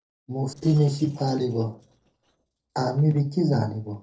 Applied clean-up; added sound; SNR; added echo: neural separator model SepFormer DNS4.